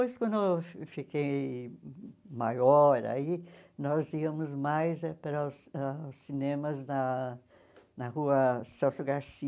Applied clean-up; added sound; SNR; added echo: none; none; none; none.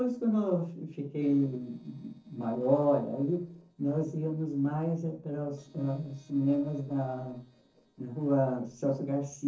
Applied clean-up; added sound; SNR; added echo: neural separator model SepFormer DNS4.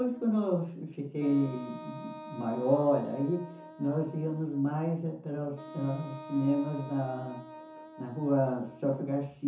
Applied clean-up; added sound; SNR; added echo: none; Wind instrument, woodwind instrument; 16 dB; reverberation time 0.9 s.